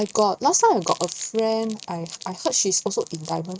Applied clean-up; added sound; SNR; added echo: neural mask model RNNoise.